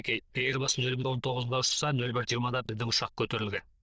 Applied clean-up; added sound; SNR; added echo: neural diffusion model UNIVERSE++.